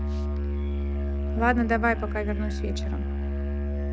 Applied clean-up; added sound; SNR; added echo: neural mask model RNNoise.